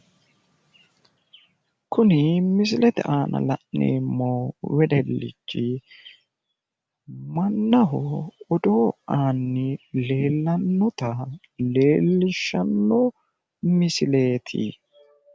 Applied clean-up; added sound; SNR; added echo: none; none; none; none.